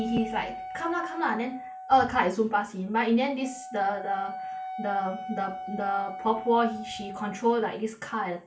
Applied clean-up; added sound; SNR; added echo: none; Wind instrument, woodwind instrument; 11 dB; none.